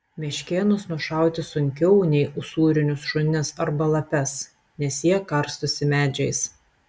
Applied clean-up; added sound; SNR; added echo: none; none; none; none.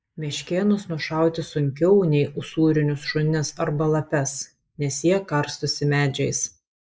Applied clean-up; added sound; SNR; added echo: neural mask model Resemble Enhance denoiser.